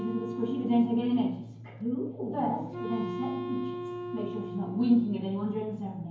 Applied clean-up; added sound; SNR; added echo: none; Wind instrument, woodwind instrument; 10 dB; reverberation time 0.9 s.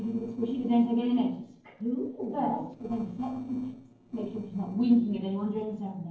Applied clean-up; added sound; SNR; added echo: neural separator model SepFormer DNS4.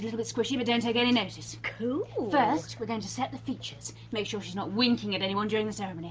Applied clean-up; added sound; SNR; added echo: none; none; none; none.